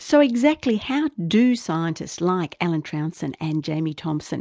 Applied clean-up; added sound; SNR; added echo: none; none; none; none.